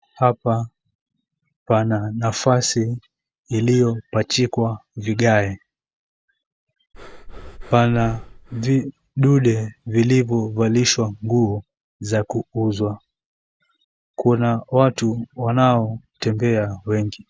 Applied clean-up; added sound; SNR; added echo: none; Breathing; 15 dB; none.